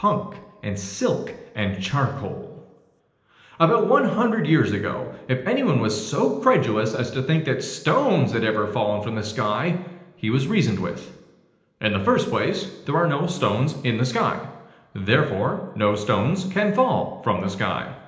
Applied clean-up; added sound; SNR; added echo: none; none; none; reverberation time 0.9 s.